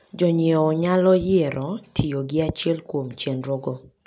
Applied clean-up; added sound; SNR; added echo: none; Organ; 18 dB; none.